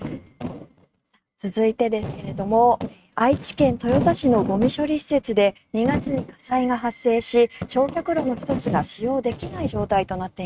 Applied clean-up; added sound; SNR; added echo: neural mask model RNNoise.